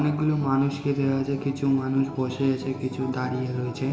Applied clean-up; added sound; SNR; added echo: none; Acoustic guitar; 13 dB; reverberation time 1.0 s.